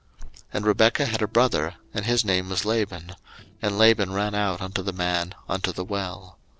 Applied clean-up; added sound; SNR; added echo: neural separator model SepFormer DNS4.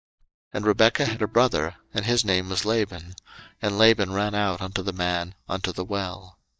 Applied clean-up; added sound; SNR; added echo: neural mask model DeepFilterNet 3.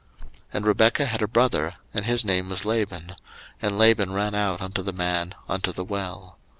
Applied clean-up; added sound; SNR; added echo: none; none; none; none.